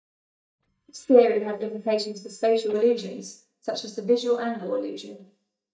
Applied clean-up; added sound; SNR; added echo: neural mask model DeepFilterNet 3.